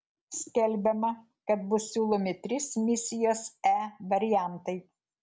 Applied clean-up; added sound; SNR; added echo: none; none; none; none.